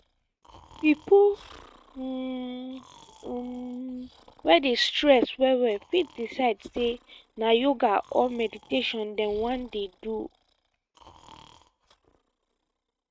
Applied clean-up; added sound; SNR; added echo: neural mask model RNNoise.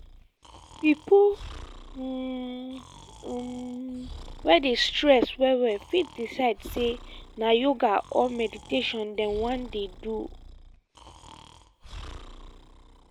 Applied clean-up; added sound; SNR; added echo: none; Breathing; 17 dB; none.